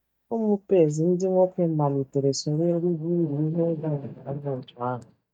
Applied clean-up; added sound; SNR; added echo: neural mask model DeepFilterNet 3.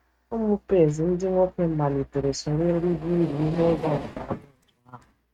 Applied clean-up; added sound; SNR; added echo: neural mask model RNNoise.